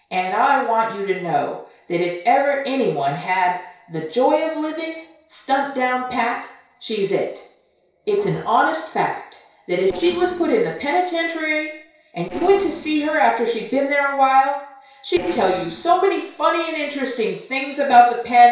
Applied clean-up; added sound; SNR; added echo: neural separator model SepFormer DNS4.